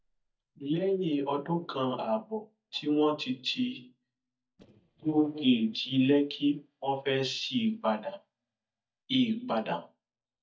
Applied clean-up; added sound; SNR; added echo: neural mask model DeepFilterNet 3.